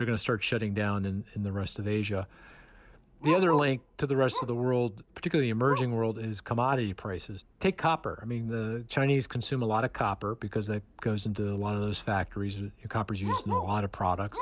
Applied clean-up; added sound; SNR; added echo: none; Bark; 12 dB; none.